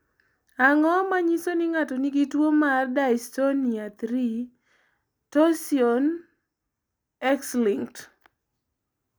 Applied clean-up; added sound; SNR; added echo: none; none; none; none.